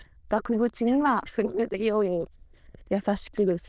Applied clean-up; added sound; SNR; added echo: neural diffusion model UNIVERSE++.